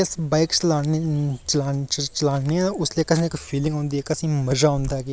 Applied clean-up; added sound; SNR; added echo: none; none; none; none.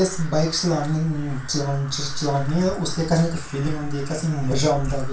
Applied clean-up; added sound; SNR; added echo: none; Crow; 18 dB; reverberation time 0.3 s.